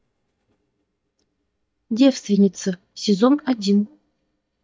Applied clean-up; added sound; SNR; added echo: neural mask model DeepFilterNet 3.